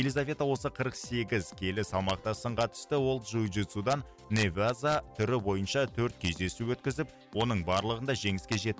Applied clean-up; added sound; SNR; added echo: none; none; none; none.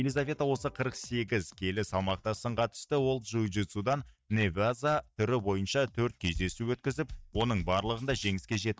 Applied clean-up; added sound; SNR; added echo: neural mask model DeepFilterNet 3.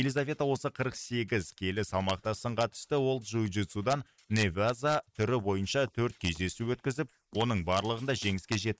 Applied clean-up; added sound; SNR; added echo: neural mask model Resemble Enhance denoiser.